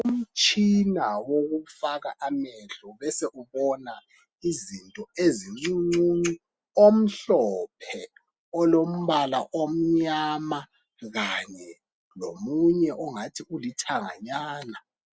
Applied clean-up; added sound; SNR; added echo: none; none; none; none.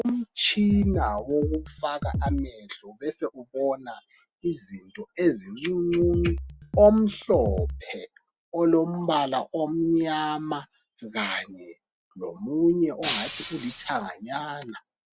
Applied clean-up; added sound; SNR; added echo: none; Drum kit + Shatter; 3 dB; none.